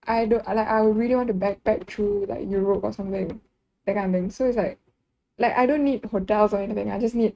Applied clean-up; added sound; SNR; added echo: neural mask model RNNoise.